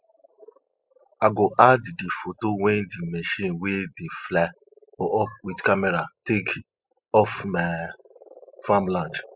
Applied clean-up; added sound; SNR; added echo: classical method spectral subtraction.